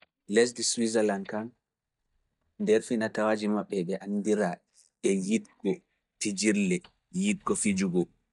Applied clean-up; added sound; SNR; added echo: neural mask model DeepFilterNet 3.